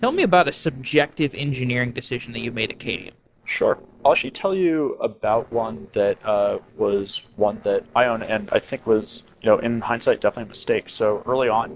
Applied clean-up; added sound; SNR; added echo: neural separator model SepFormer DNS4.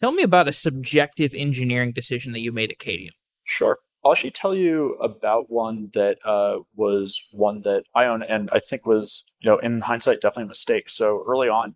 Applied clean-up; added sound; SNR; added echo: neural mask model Resemble Enhance denoiser.